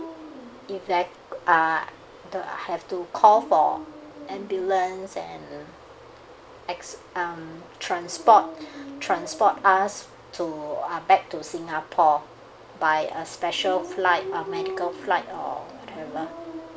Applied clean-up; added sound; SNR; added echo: none; Dog; 16 dB; none.